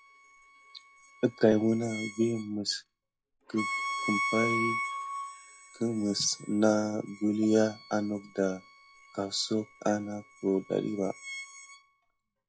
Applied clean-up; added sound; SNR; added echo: classical method log-MMSE.